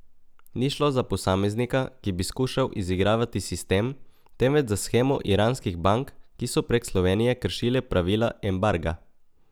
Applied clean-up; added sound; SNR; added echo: none; none; none; none.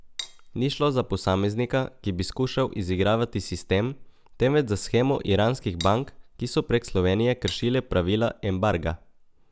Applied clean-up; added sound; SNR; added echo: none; Cutlery, silverware; 14 dB; none.